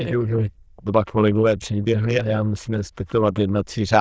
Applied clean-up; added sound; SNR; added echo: neural diffusion model UNIVERSE++.